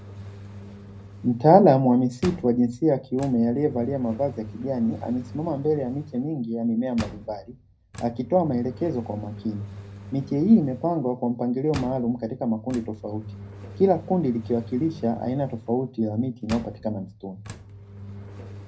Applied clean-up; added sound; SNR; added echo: none; Engine; 16 dB; reverberation time 0.4 s.